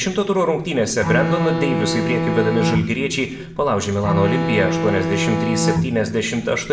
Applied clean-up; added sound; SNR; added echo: none; Bowed string instrument; 2 dB; reverberation time 0.7 s.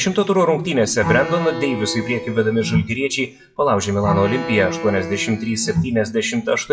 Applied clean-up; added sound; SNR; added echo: classical method WPE with log-MMSE.